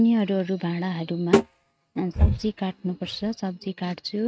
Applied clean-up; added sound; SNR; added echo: neural mask model RNNoise.